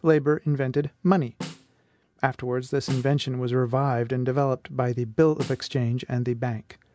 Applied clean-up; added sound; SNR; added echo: none; Snare drum; 17 dB; none.